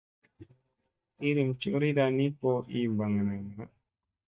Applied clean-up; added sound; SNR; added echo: neural mask model DeepFilterNet 3.